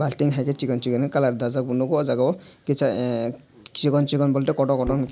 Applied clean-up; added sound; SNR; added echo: none; Dog; 19 dB; none.